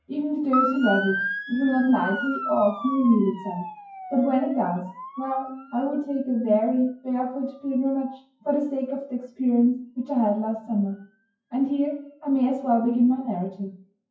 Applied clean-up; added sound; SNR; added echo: classical method WPE with log-MMSE.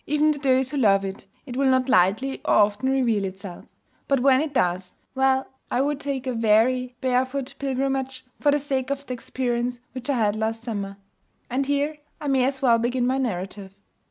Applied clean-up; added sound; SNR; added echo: none; none; none; none.